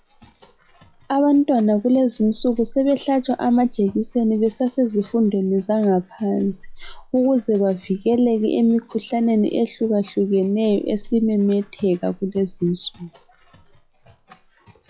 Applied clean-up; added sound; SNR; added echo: classical method log-MMSE.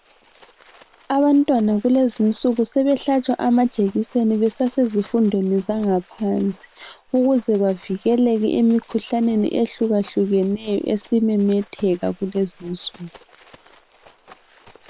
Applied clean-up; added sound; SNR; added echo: neural separator model SepFormer WHAM!.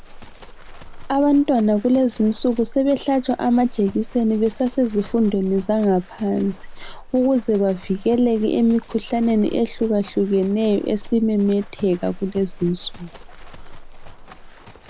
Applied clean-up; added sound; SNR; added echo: none; Livestock, farm animals, working animals; 16 dB; none.